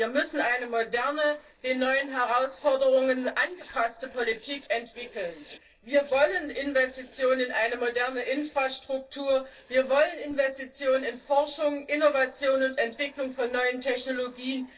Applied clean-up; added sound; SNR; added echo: neural separator model SepFormer DNS4.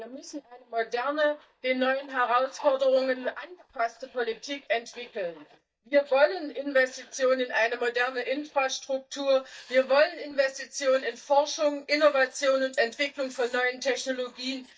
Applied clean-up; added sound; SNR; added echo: neural mask model DeepFilterNet 3.